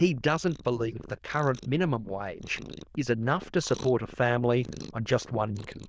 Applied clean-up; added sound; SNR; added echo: neural diffusion model UNIVERSE++.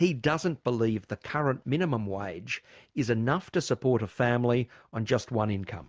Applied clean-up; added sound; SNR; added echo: none; none; none; none.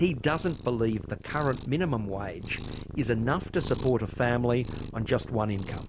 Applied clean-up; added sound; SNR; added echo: none; Cat; 10 dB; none.